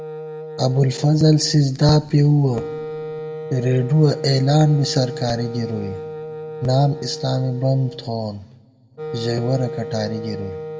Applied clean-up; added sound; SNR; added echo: none; Wind instrument, woodwind instrument; 12 dB; reverberation time 0.7 s.